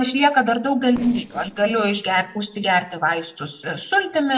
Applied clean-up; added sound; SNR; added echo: neural separator model SepFormer DNS4.